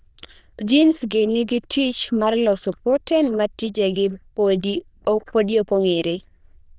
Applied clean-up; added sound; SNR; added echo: neural diffusion model UNIVERSE++.